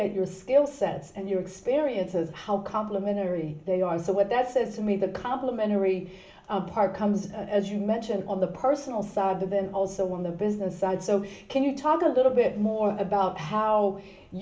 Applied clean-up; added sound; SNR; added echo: none; none; none; reverberation time 0.3 s.